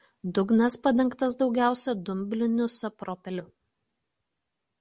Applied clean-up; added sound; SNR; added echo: none; none; none; none.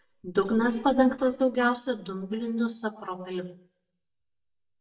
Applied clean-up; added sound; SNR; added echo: neural mask model DeepFilterNet 3.